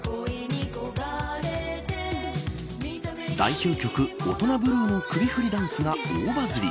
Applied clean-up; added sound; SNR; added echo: none; none; none; none.